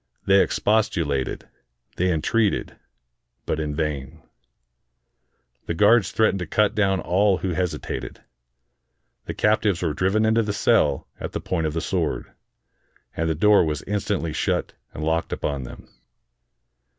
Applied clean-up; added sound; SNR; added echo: none; none; none; none.